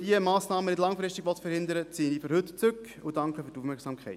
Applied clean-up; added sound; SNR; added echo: none; none; none; none.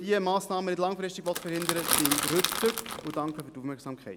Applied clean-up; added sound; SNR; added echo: none; Crackle / Crushing; 0 dB; none.